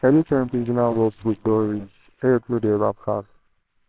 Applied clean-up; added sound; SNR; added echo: neural separator model SepFormer WHAMR!.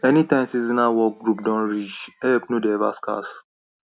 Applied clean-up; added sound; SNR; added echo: none; none; none; none.